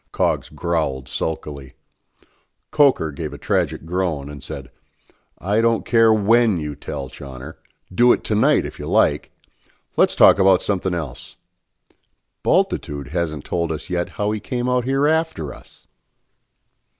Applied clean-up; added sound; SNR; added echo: none; none; none; none.